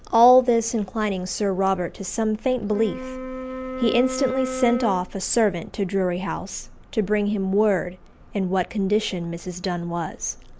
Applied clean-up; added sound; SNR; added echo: none; Wind instrument, woodwind instrument; 8 dB; none.